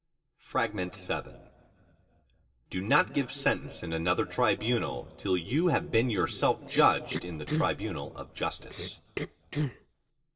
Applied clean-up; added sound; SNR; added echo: neural separator model SepFormer DNS4.